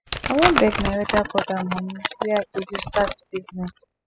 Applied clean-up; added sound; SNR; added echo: classical method spectral subtraction.